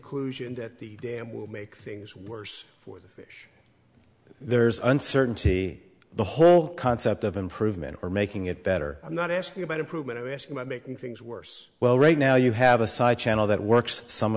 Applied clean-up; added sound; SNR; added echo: none; none; none; none.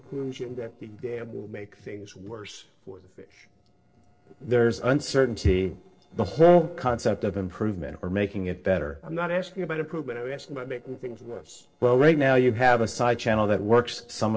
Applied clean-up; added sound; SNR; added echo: neural separator model SepFormer DNS4.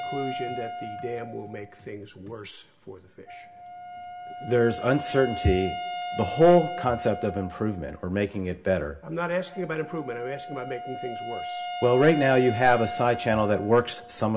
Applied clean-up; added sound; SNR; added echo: none; Wind instrument, woodwind instrument; 10 dB; reverberation time 0.2 s.